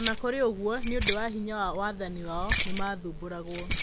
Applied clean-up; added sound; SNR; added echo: none; Keys jangling; 1 dB; none.